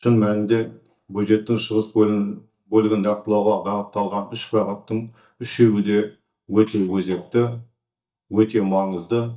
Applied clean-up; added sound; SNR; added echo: neural mask model DeepFilterNet 3.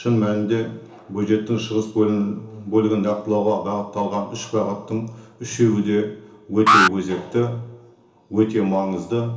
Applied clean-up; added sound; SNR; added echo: none; Alarm; -1 dB; reverberation time 0.7 s.